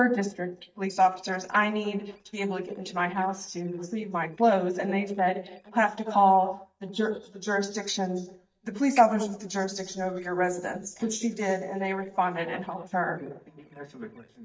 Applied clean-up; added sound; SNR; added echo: neural mask model DeepFilterNet 3.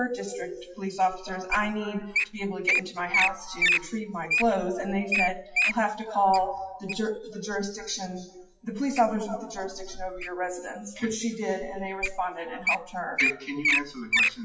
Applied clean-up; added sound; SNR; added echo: classical method WPE with log-MMSE.